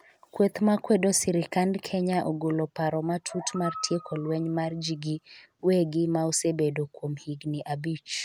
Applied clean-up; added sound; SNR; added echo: none; Animal; 15 dB; none.